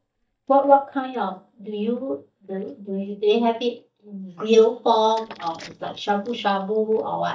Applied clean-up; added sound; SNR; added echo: neural mask model DeepFilterNet 3.